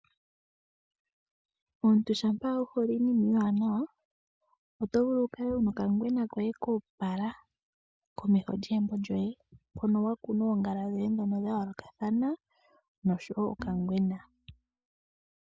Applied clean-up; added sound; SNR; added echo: none; Bowed string instrument; 17 dB; none.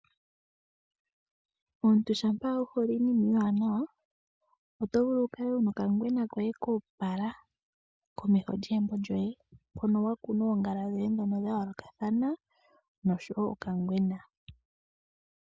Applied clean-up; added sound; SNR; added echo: none; none; none; none.